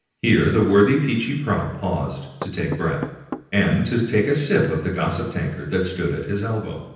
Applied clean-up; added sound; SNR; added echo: none; Knock / Wood; 16 dB; reverberation time 0.9 s.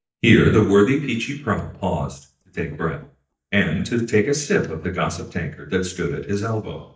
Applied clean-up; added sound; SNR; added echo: neural mask model DeepFilterNet 3.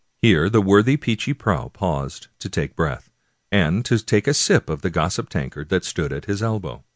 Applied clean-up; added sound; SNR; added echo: none; none; none; none.